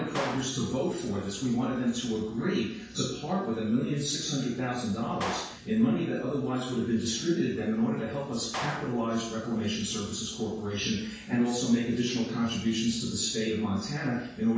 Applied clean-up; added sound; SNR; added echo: none; Clapping; 12 dB; reverberation time 0.6 s.